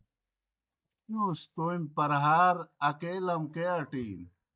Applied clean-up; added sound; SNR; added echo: neural mask model DeepFilterNet 3.